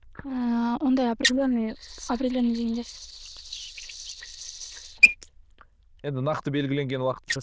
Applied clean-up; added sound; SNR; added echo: neural diffusion model UNIVERSE++.